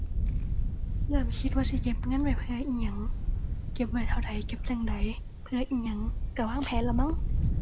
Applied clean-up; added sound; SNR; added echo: none; Camera; -4 dB; none.